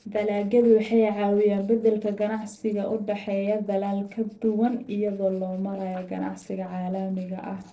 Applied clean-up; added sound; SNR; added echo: neural separator model SepFormer DNS4.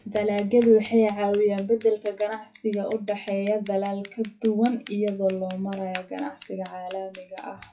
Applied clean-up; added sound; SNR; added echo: classical method WPE with log-MMSE.